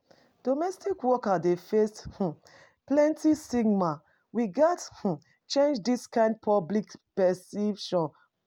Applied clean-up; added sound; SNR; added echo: none; none; none; none.